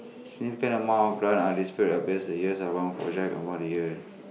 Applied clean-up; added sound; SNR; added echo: none; none; none; none.